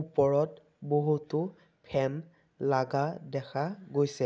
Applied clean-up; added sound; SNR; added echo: none; none; none; none.